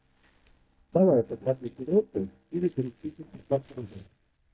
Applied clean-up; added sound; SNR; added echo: neural mask model DeepFilterNet 3.